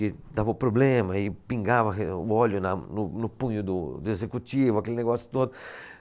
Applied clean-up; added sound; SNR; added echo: none; none; none; none.